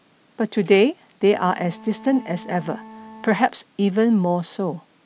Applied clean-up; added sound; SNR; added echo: none; Bowed string instrument; 19 dB; none.